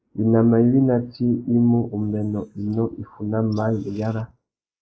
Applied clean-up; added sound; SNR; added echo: neural mask model Resemble Enhance denoiser.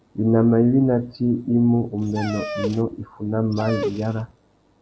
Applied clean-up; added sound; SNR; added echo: none; Dog; 10 dB; none.